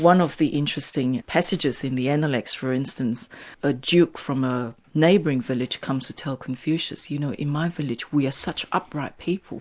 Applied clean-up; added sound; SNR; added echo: none; none; none; none.